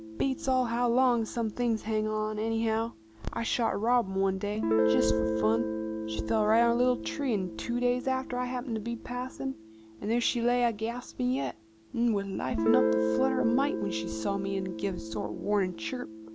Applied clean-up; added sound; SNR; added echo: none; Guitar; 5 dB; none.